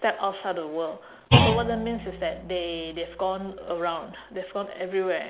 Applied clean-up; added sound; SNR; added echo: none; Thump, thud; 0 dB; none.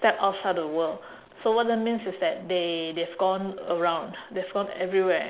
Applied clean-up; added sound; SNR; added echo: none; none; none; none.